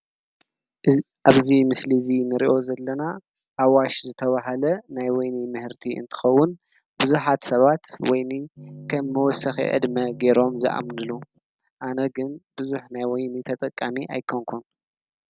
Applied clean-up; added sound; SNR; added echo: none; none; none; none.